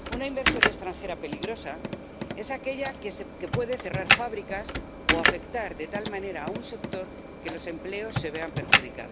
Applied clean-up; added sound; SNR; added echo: none; Computer keyboard; -5 dB; none.